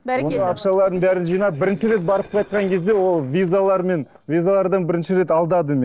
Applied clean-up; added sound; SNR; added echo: neural separator model SepFormer DNS4.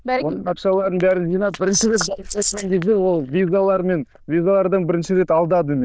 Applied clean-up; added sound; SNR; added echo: neural diffusion model UNIVERSE++.